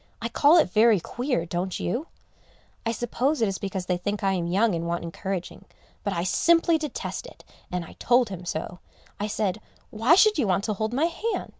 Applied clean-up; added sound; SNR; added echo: none; none; none; none.